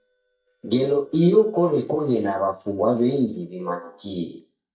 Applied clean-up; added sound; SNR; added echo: neural mask model DeepFilterNet 3.